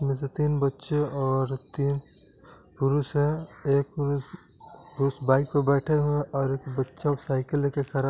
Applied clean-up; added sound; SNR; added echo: none; none; none; none.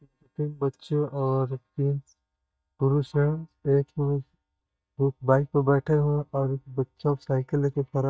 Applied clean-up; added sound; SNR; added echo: neural mask model DeepFilterNet 3.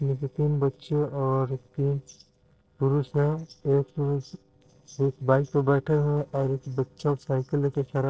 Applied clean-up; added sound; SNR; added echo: neural separator model SepFormer DNS4.